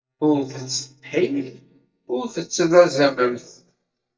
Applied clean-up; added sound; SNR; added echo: neural mask model DeepFilterNet 3.